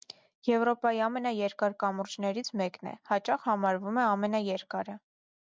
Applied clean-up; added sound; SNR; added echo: none; none; none; none.